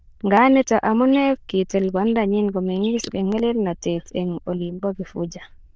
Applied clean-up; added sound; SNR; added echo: neural diffusion model UNIVERSE++.